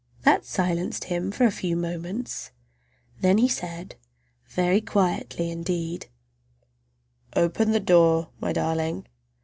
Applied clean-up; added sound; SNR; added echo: none; none; none; none.